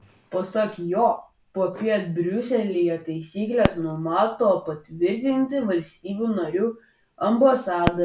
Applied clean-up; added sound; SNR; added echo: none; Fireworks; 13 dB; none.